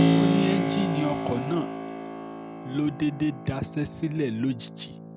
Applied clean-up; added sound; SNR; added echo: none; Keyboard (musical); -1 dB; none.